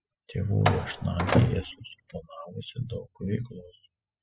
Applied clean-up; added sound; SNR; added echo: classical method spectral subtraction.